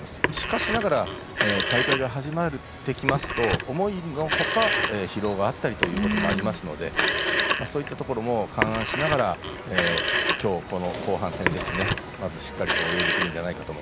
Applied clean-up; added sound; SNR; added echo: none; Telephone; 1 dB; none.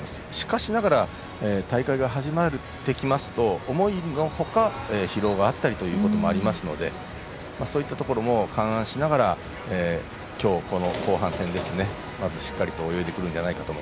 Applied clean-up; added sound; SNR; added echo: none; none; none; none.